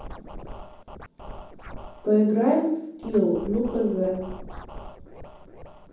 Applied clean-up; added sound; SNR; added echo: none; Scratching (performance technique); 13 dB; reverberation time 0.9 s.